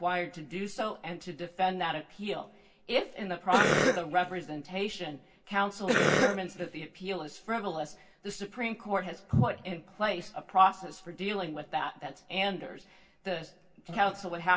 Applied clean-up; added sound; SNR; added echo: none; Cough; -4 dB; reverberation time 0.2 s.